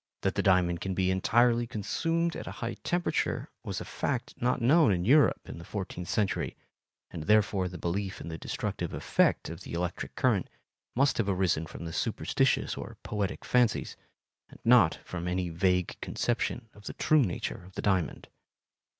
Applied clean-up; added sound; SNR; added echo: none; none; none; none.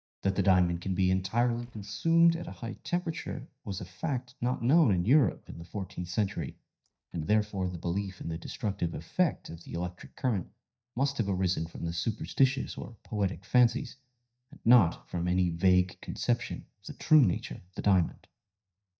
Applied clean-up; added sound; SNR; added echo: neural mask model DeepFilterNet 3.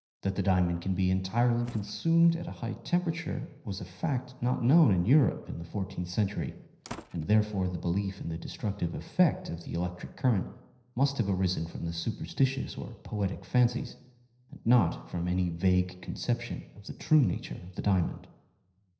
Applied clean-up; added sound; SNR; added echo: neural separator model SepFormer DNS4.